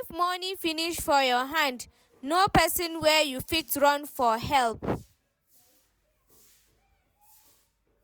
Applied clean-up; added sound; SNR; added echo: none; none; none; none.